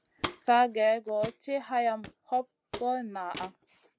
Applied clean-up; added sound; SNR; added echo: none; Walk, footsteps; 14 dB; none.